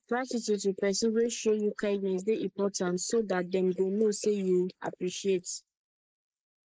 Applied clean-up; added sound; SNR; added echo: neural mask model Resemble Enhance denoiser.